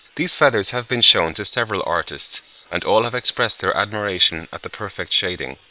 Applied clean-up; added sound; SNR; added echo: neural separator model SepFormer WHAM!.